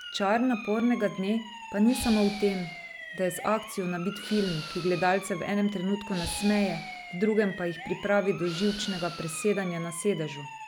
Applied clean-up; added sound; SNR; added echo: none; Hiss / Breathing + Siren; 12 dB; none.